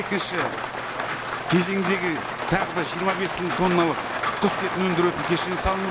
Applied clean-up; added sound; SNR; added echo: none; Rain; 3 dB; none.